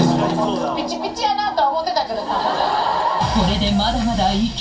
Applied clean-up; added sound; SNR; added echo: none; Drum; 9 dB; reverberation time 0.2 s.